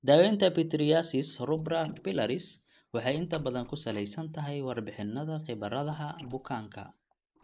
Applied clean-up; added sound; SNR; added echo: neural mask model Resemble Enhance denoiser.